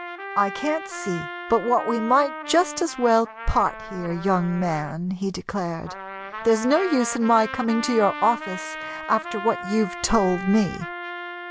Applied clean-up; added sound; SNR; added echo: none; Trumpet; 11 dB; none.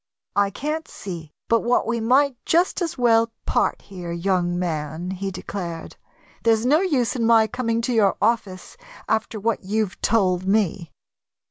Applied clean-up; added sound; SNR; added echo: none; none; none; none.